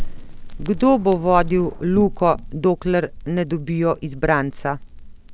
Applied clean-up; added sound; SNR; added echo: none; Crackle; 9 dB; none.